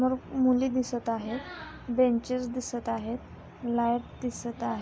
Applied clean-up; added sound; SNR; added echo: none; none; none; none.